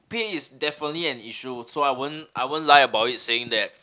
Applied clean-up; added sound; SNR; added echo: none; none; none; none.